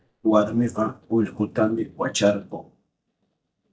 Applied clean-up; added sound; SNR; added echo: neural mask model DeepFilterNet 3.